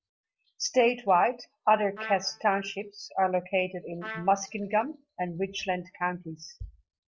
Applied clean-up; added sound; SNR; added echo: none; Trumpet; 14 dB; none.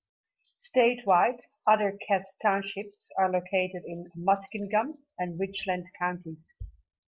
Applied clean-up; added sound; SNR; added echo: none; none; none; none.